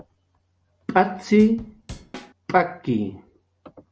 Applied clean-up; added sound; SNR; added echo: none; Drum / Drum kit; 16 dB; none.